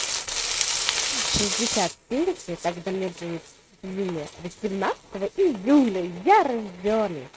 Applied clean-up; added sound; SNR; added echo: neural mask model RNNoise.